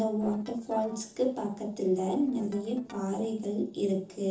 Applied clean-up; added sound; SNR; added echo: neural separator model SepFormer DNS4.